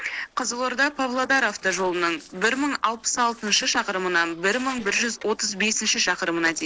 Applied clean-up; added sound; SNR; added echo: neural separator model SepFormer DNS4.